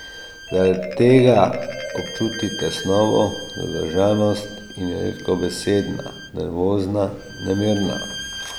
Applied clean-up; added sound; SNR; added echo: none; Marimba, xylophone + Bowed string instrument; 12 dB; none.